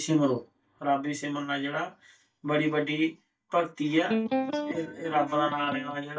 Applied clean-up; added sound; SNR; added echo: neural mask model DeepFilterNet 3.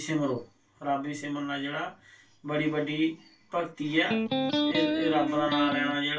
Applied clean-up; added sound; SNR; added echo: none; Electric guitar; -3 dB; reverberation time 0.2 s.